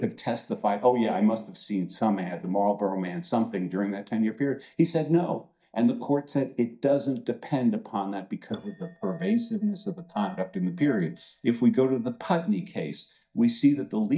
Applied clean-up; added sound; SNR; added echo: neural mask model DeepFilterNet 3.